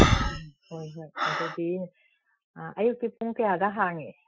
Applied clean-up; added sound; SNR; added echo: classical method Wiener filter.